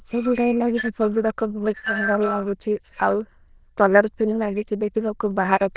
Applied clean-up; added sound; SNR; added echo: neural diffusion model UNIVERSE++.